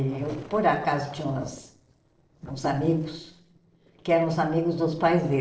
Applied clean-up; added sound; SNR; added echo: neural separator model SepFormer DNS4.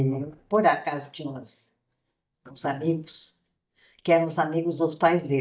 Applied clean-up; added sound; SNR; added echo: neural mask model DeepFilterNet 3.